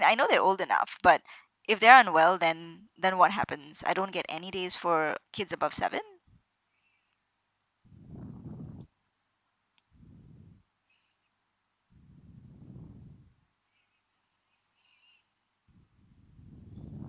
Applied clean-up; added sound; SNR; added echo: none; none; none; none.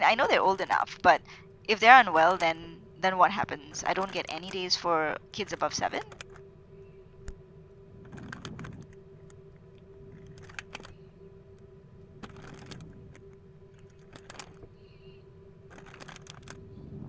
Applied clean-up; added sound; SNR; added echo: none; Rain + Crumpling, crinkling; 19 dB; none.